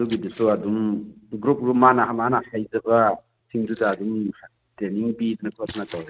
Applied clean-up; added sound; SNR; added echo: neural mask model RNNoise.